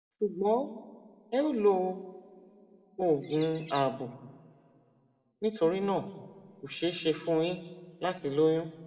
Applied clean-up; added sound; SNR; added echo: none; Bird; 18 dB; reverberation time 1.3 s.